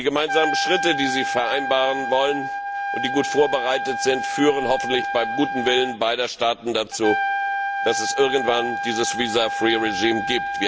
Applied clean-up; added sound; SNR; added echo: none; Trumpet; 3 dB; none.